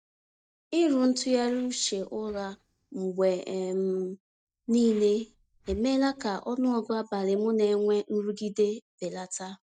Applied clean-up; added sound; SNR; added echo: neural mask model DeepFilterNet 3.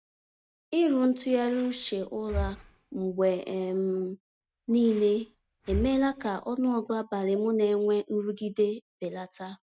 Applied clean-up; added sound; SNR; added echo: neural mask model RNNoise.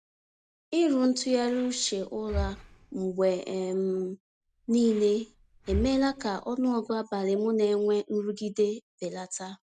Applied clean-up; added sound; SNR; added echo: none; Breathing; 11 dB; none.